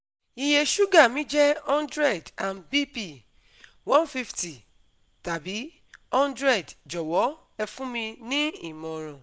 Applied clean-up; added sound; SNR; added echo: none; none; none; none.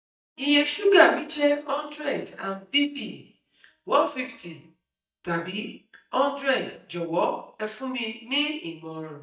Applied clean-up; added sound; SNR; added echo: neural mask model DeepFilterNet 3.